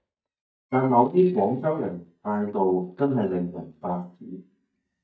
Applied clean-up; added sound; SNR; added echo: neural mask model DeepFilterNet 3.